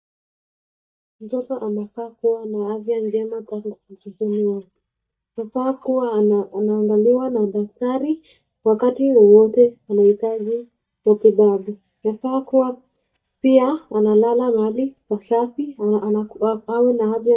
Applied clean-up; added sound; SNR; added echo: neural mask model DeepFilterNet 3.